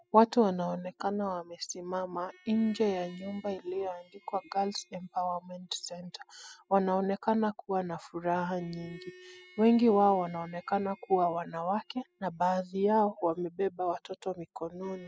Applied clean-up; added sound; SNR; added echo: classical method spectral subtraction.